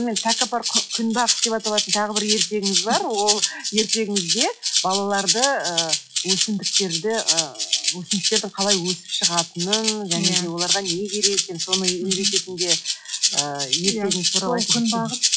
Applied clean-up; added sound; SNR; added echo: classical method log-MMSE.